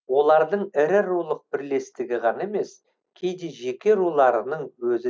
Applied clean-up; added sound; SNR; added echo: none; none; none; none.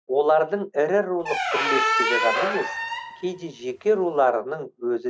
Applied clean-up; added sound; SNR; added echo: none; Squeak; 2 dB; none.